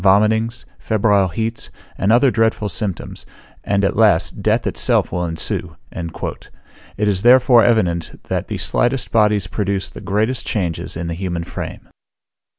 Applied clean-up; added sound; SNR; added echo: none; none; none; none.